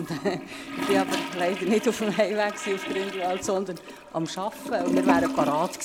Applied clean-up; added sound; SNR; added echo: none; Toilet flush / Gurgling; 3 dB; none.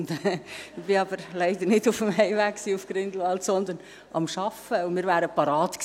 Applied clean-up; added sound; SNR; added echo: none; none; none; none.